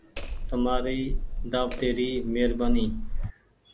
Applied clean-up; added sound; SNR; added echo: none; Hammer; 0 dB; none.